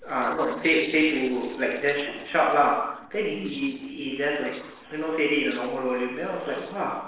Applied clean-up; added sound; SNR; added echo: neural separator model SepFormer DNS4.